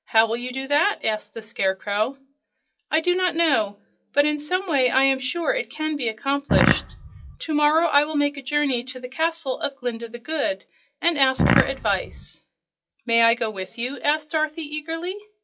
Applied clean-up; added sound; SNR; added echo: classical method WPE with log-MMSE.